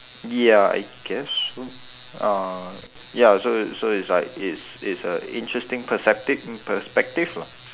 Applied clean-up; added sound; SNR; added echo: none; none; none; none.